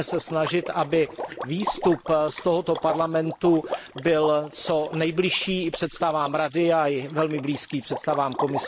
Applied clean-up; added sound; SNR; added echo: neural mask model Resemble Enhance denoiser.